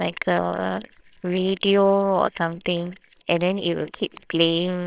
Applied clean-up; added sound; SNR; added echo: neural separator model SepFormer WHAMR!.